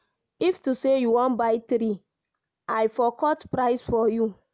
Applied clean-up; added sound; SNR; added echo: none; none; none; none.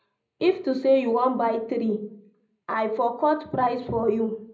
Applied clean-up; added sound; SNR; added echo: none; none; none; reverberation time 0.4 s.